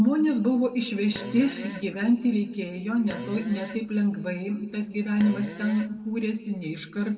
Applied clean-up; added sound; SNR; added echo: none; Fart; 15 dB; reverberation time 1.1 s.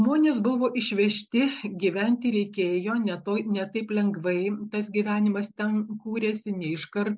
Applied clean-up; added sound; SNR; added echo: none; none; none; none.